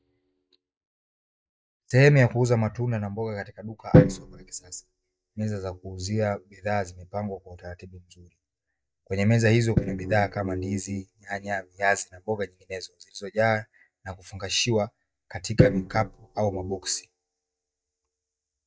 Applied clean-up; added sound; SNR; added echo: neural mask model DeepFilterNet 3.